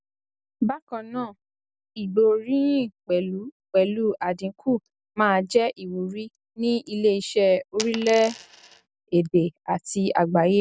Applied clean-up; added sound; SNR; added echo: none; Coin (dropping); 13 dB; none.